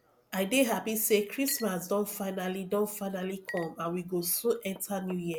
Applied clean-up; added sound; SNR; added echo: none; Chink, clink; 20 dB; none.